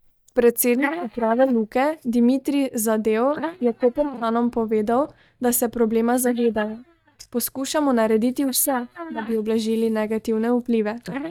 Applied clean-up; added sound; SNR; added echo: neural mask model DeepFilterNet 3.